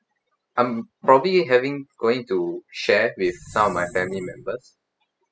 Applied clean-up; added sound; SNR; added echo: classical method spectral subtraction.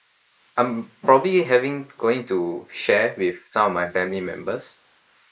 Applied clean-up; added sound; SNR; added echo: neural mask model Resemble Enhance denoiser.